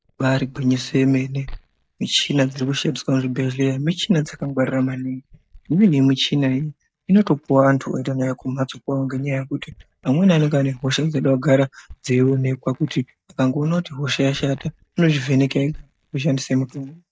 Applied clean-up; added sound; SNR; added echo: neural mask model DeepFilterNet 3.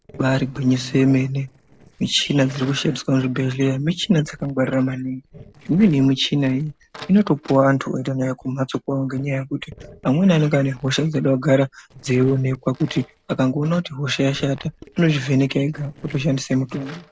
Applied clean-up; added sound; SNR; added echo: neural separator model SepFormer DNS4.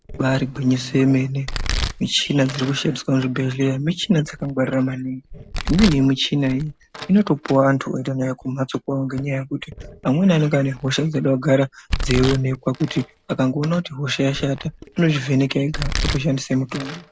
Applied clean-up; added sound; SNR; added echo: none; Domestic sounds, home sounds; 10 dB; none.